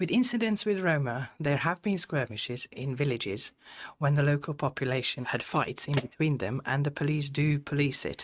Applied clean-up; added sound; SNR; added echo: neural mask model RNNoise.